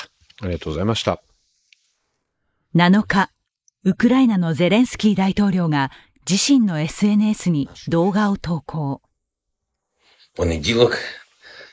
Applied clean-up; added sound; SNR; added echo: neural mask model Resemble Enhance denoiser.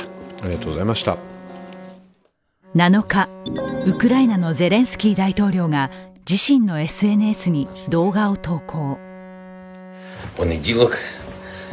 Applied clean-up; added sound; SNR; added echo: none; Bowed string instrument; 19 dB; none.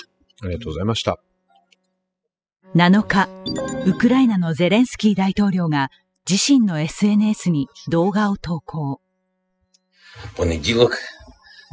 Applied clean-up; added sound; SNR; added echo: classical method spectral subtraction.